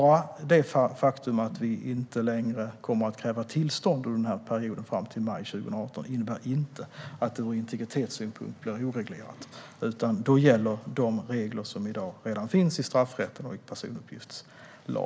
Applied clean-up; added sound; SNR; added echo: none; none; none; none.